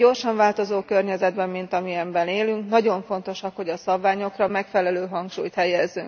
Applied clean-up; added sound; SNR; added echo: none; none; none; none.